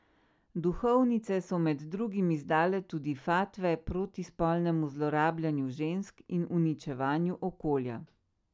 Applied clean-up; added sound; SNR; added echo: none; none; none; none.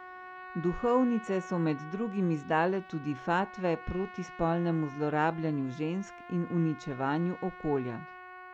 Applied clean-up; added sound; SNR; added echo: none; Trumpet; 16 dB; none.